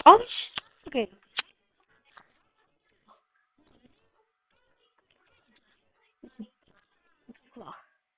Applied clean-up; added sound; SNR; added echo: neural separator model SepFormer WHAM!.